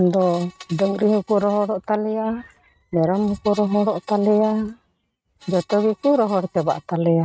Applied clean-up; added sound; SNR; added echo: neural mask model RNNoise.